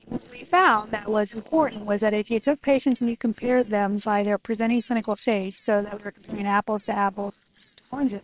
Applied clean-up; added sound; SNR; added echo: neural separator model SepFormer WHAM!.